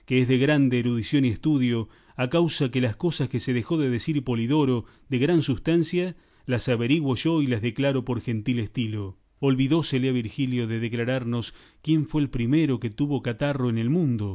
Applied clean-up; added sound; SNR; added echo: none; none; none; none.